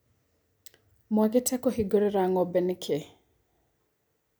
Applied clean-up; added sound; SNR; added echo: none; none; none; none.